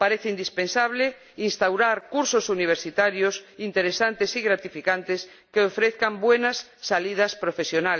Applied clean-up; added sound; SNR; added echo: none; none; none; none.